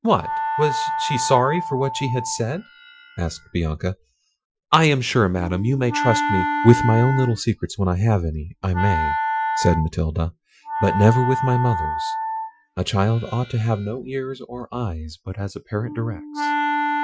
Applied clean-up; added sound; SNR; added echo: classical method Wiener filter.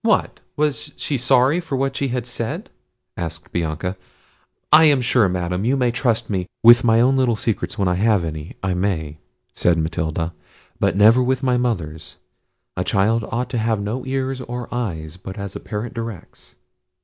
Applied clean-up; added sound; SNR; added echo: none; none; none; none.